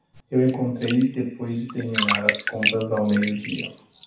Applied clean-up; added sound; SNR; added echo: none; Bathtub (filling or washing); 5 dB; reverberation time 0.7 s.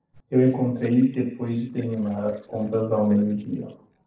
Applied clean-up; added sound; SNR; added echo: neural separator model SepFormer DNS4.